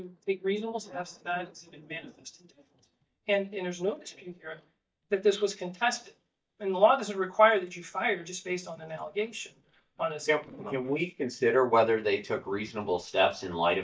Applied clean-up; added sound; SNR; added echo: neural mask model DeepFilterNet 3.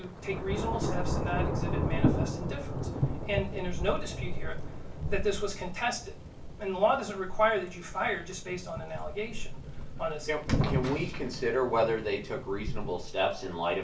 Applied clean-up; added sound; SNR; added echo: none; Thunder / Rain; 0 dB; reverberation time 0.3 s.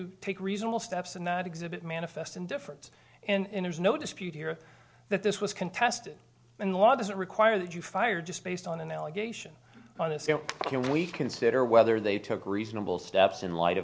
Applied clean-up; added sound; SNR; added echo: none; none; none; none.